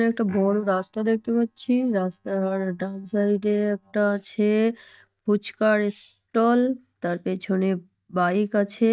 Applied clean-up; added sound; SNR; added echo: neural mask model DeepFilterNet 3.